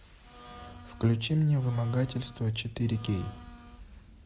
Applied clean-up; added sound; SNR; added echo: none; Domestic sounds, home sounds; 20 dB; none.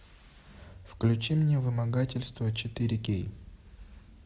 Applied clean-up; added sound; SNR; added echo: none; none; none; none.